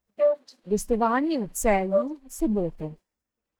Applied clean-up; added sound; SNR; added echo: neural mask model DeepFilterNet 3.